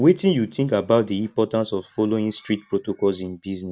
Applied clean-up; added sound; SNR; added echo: none; none; none; none.